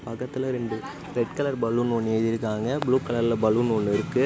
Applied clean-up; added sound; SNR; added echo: none; none; none; none.